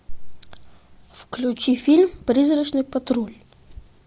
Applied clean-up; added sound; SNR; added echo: none; none; none; none.